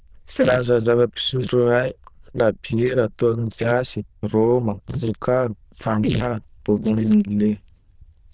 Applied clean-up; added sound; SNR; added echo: neural diffusion model UNIVERSE++.